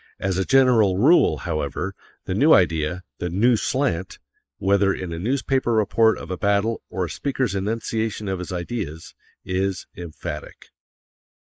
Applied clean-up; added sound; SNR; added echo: neural mask model Resemble Enhance denoiser.